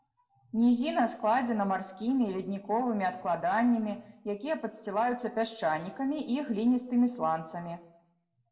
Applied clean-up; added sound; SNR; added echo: none; none; none; reverberation time 0.8 s.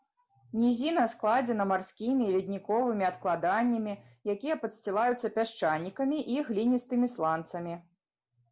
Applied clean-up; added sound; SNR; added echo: none; none; none; none.